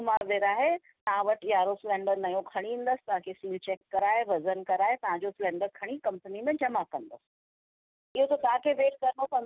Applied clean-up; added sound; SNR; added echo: none; none; none; none.